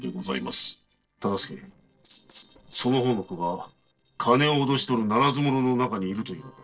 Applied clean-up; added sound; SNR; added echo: neural separator model SepFormer DNS4.